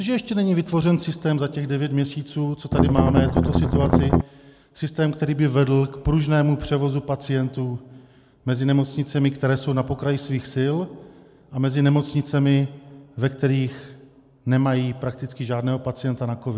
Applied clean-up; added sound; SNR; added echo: none; Strum; -4 dB; none.